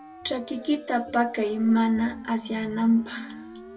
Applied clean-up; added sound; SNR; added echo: none; Siren; 18 dB; reverberation time 1.8 s.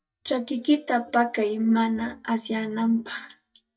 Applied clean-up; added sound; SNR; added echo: neural mask model DeepFilterNet 3.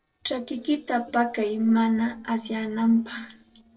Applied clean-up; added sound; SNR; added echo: neural separator model SepFormer DNS4.